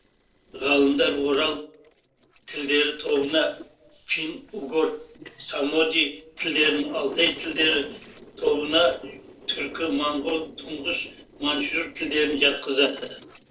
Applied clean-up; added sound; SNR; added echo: neural separator model SepFormer DNS4.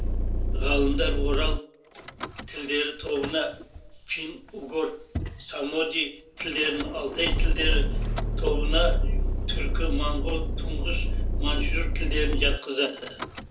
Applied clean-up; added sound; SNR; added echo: none; Idling / Engine starting / Door / Car; -3 dB; reverberation time 0.3 s.